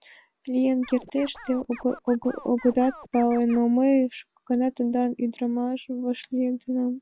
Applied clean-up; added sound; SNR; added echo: none; Scratching (performance technique); 20 dB; none.